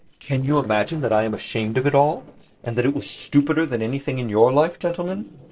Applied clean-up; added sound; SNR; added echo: neural separator model SepFormer DNS4.